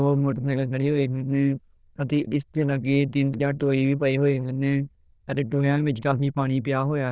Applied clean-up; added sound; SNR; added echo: neural diffusion model UNIVERSE++.